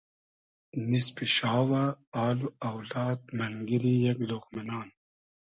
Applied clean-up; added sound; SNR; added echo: none; none; none; none.